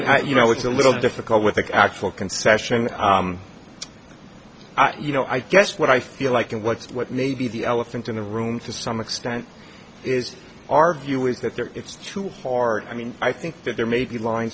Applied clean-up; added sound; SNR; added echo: none; none; none; none.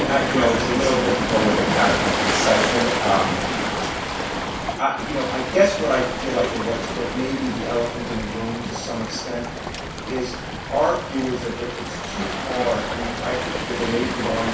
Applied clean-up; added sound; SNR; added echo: none; Waves, surf; 1 dB; reverberation time 0.7 s.